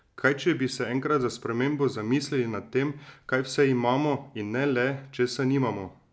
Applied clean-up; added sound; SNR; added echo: none; none; none; none.